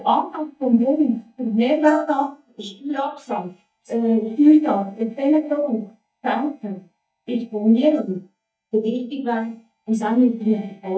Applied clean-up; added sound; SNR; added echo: neural mask model DeepFilterNet 3.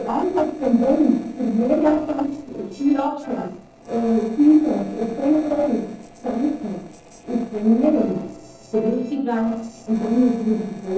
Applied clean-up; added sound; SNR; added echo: neural separator model SepFormer DNS4.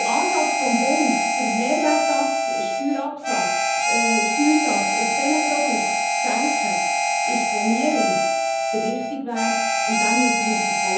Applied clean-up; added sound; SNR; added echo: none; Harmonica; -4 dB; reverberation time 1.0 s.